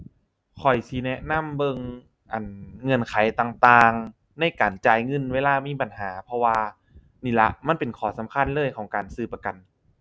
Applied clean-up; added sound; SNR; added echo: none; none; none; none.